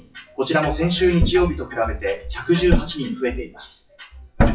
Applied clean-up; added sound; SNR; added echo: classical method WPE with log-MMSE.